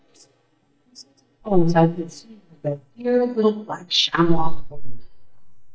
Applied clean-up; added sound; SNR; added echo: neural mask model DeepFilterNet 3.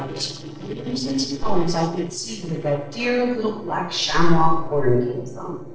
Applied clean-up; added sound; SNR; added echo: neural separator model SepFormer DNS4.